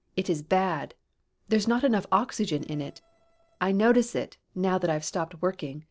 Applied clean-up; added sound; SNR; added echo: neural separator model SepFormer DNS4.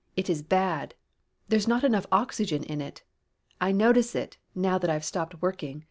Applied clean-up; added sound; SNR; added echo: none; none; none; none.